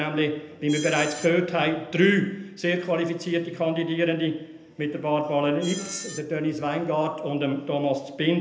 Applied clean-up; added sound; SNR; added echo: none; Screech; 19 dB; reverberation time 0.6 s.